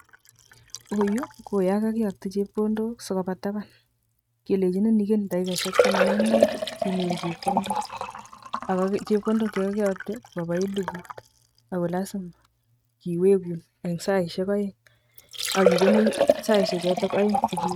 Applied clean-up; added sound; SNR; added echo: neural mask model RNNoise.